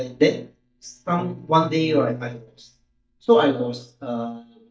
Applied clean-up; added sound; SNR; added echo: neural mask model DeepFilterNet 3.